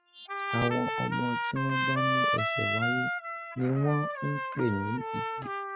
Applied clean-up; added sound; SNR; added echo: classical method spectral subtraction.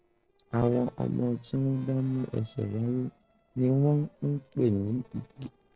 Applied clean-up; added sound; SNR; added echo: neural separator model SepFormer DNS4.